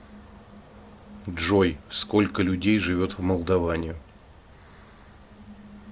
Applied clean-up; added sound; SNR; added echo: none; none; none; none.